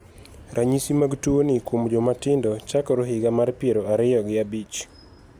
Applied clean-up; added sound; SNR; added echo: none; none; none; none.